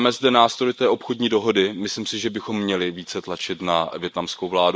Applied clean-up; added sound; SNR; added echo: neural mask model Resemble Enhance denoiser.